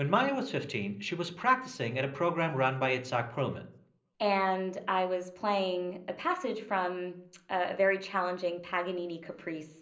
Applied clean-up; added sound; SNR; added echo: none; none; none; reverberation time 0.5 s.